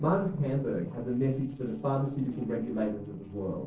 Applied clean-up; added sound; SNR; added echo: neural separator model SepFormer DNS4.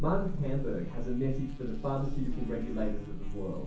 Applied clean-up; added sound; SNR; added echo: none; Buzz; -1 dB; reverberation time 0.6 s.